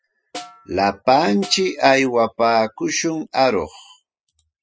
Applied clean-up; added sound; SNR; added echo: classical method spectral subtraction.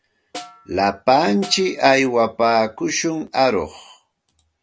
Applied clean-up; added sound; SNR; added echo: none; Snare drum; 20 dB; none.